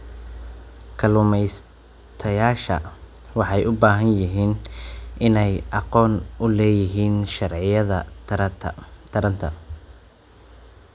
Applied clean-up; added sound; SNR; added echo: none; none; none; none.